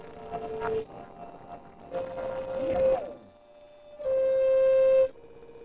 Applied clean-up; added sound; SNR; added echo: neural separator model SepFormer DNS4.